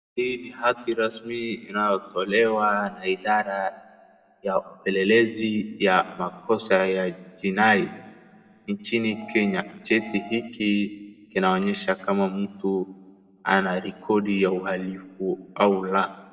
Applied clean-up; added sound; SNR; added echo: none; Piano; 16 dB; reverberation time 0.8 s.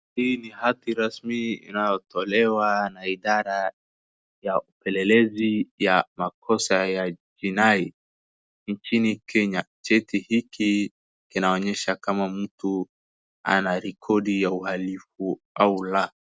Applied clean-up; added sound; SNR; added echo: none; none; none; none.